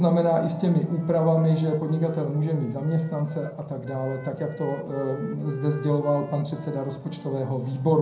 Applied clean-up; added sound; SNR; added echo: none; Wind instrument, woodwind instrument; 17 dB; reverberation time 0.6 s.